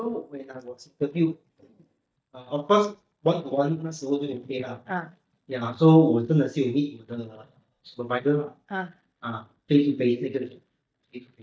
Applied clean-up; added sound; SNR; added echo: neural mask model DeepFilterNet 3.